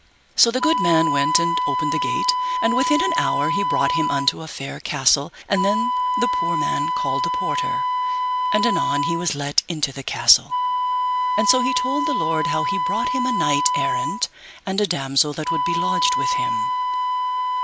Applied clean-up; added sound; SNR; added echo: none; Wind instrument, woodwind instrument; -2 dB; none.